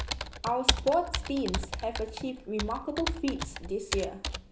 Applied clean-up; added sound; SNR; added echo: none; Computer keyboard; 2 dB; none.